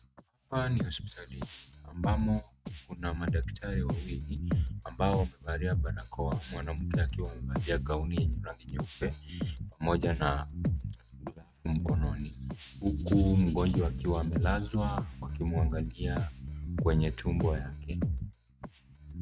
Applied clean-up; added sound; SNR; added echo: neural mask model RNNoise.